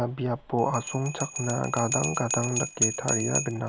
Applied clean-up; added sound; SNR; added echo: none; Bell; 4 dB; none.